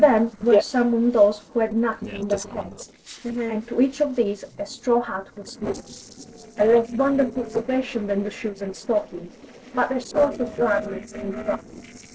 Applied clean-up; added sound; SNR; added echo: neural separator model SepFormer DNS4.